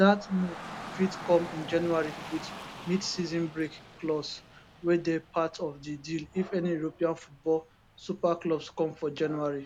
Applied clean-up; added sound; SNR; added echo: none; Rain / Dog; 15 dB; none.